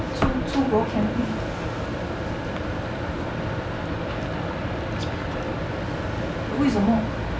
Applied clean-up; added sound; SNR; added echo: none; Accelerating, revving, vroom; 16 dB; none.